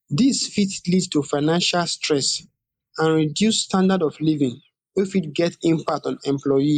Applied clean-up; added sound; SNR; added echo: neural mask model Resemble Enhance denoiser.